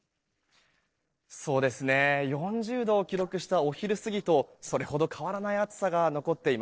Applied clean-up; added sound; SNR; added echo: neural separator model SepFormer DNS4.